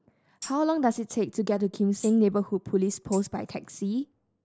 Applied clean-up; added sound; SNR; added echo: neural mask model Resemble Enhance denoiser.